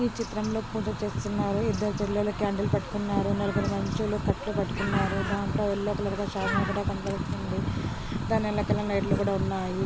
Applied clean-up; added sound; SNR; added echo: none; Bird; 10 dB; none.